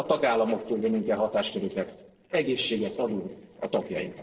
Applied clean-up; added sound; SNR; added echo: neural separator model SepFormer DNS4.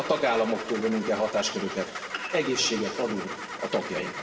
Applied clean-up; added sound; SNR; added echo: none; Engine starting / Car; 9 dB; reverberation time 2.3 s.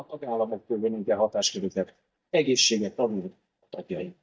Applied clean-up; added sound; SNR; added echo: neural mask model DeepFilterNet 3.